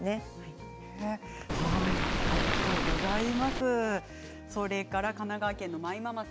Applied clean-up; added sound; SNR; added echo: none; Waves, surf; -4 dB; none.